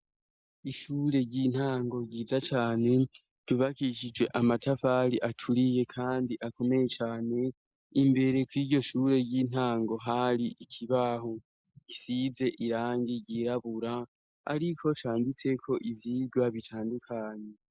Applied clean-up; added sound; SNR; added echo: neural mask model Resemble Enhance denoiser.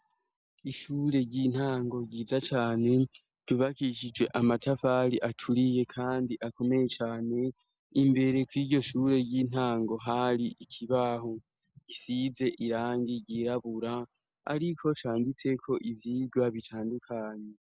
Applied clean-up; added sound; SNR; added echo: none; none; none; none.